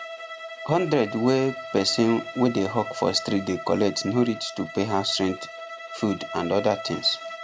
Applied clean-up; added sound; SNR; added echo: none; Bowed string instrument; 12 dB; none.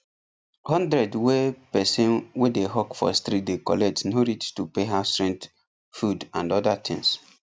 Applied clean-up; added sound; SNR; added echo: none; none; none; none.